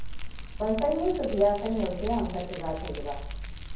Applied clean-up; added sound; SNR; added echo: none; Fire; 5 dB; reverberation time 0.9 s.